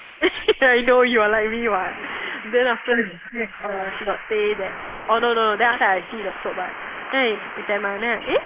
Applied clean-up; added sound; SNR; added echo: neural mask model Resemble Enhance denoiser.